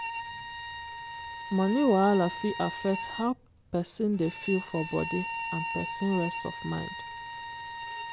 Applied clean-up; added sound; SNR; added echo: none; Bowed string instrument; 7 dB; none.